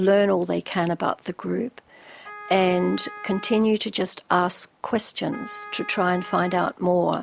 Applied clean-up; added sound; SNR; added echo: none; Wind instrument, woodwind instrument; 18 dB; none.